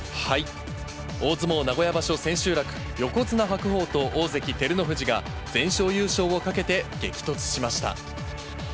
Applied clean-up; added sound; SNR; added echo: none; none; none; none.